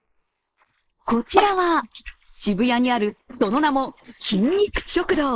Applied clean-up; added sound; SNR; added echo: neural mask model Resemble Enhance denoiser.